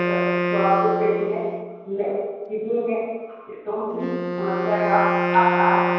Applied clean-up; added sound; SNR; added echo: none; Wind instrument, woodwind instrument; 2 dB; reverberation time 1.2 s.